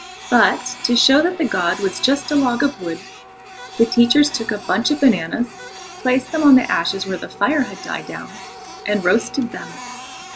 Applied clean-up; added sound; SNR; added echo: none; Printer; 16 dB; none.